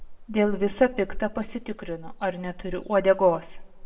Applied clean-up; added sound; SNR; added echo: none; Ocean; 11 dB; reverberation time 0.3 s.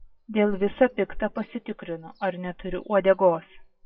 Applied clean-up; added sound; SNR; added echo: classical method WPE with log-MMSE.